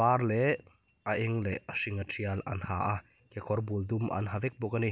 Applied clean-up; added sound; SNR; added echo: none; none; none; none.